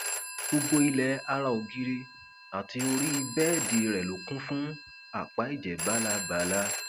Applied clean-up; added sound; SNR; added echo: none; Telephone; 5 dB; none.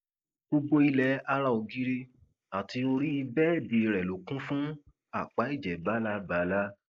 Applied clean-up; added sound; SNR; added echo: neural mask model Resemble Enhance denoiser.